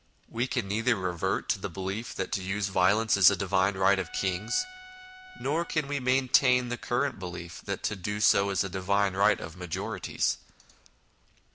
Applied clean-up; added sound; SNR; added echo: none; Trumpet; 20 dB; none.